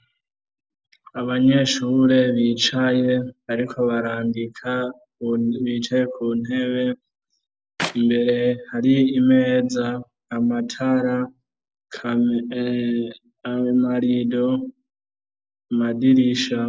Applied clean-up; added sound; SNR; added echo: neural separator model SepFormer DNS4.